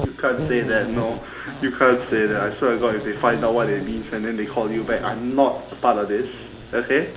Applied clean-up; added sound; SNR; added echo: none; Insect; 11 dB; reverberation time 0.4 s.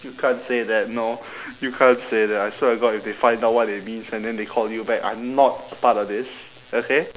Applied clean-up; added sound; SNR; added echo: none; none; none; none.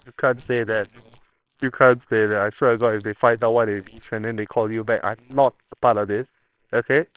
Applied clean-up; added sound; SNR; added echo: neural separator model SepFormer WHAMR!.